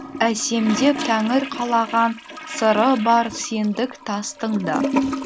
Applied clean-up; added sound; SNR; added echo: none; Toilet flush / Gurgling; 7 dB; none.